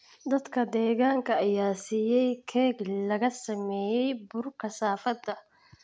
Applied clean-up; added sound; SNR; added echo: none; none; none; none.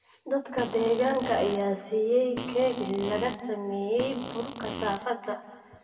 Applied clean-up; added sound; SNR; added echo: none; Fart; 10 dB; reverberation time 1.4 s.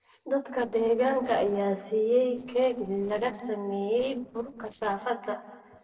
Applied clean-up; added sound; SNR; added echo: neural separator model SepFormer DNS4.